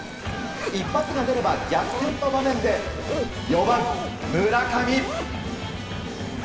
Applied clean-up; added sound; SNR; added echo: none; Zipper (clothing); 9 dB; reverberation time 1.9 s.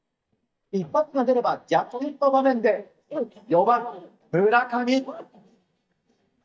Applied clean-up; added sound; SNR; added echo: neural mask model DeepFilterNet 3.